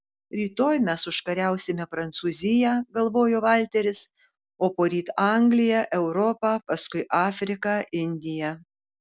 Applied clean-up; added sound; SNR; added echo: none; none; none; none.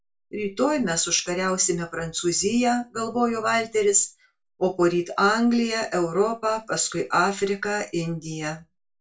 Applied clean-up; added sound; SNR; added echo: none; none; none; reverberation time 0.2 s.